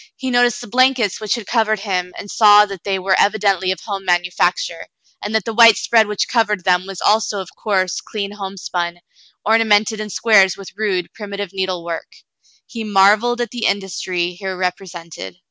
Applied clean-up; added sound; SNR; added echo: none; none; none; none.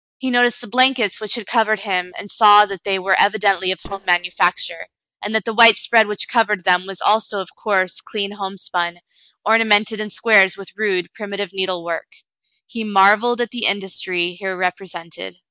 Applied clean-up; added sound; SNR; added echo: neural mask model DeepFilterNet 3.